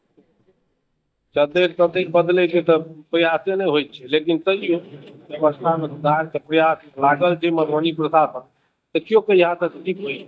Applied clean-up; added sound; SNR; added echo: neural mask model DeepFilterNet 3.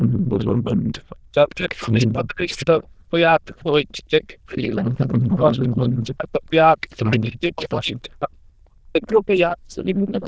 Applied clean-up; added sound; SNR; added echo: neural diffusion model UNIVERSE++.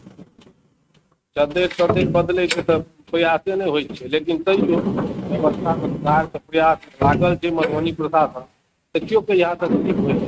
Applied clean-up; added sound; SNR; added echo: neural mask model RNNoise.